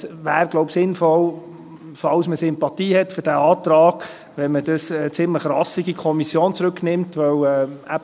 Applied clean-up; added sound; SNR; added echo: none; none; none; none.